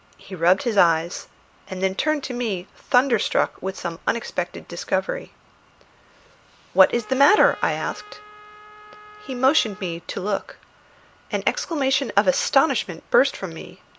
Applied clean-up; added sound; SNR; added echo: none; Trumpet; 20 dB; none.